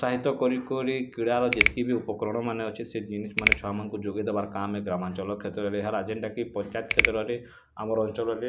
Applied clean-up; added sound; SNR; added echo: none; Finger snapping; 1 dB; none.